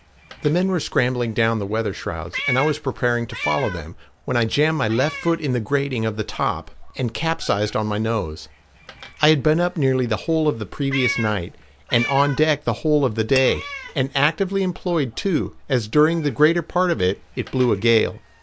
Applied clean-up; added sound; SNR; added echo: none; Meow + Tap / Glass; 14 dB; none.